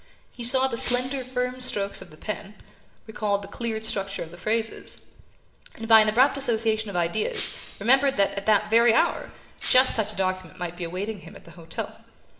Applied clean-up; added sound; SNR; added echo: none; Shatter; 10 dB; reverberation time 0.9 s.